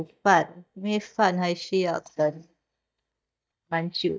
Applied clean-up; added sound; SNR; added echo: neural mask model DeepFilterNet 3.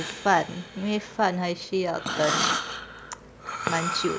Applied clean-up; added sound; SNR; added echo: none; Breathing; 4 dB; none.